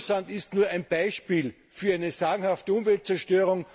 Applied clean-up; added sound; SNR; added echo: none; none; none; none.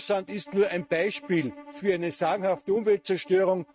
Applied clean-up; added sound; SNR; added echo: neural mask model RNNoise.